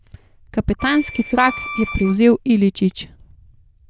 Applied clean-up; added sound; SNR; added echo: neural diffusion model UNIVERSE++.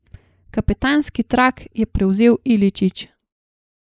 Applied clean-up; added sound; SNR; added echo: neural mask model Resemble Enhance denoiser.